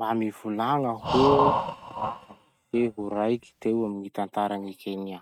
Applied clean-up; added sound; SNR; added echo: neural mask model RNNoise.